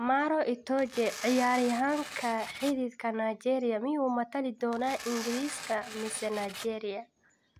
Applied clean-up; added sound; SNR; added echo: none; Tearing; 12 dB; none.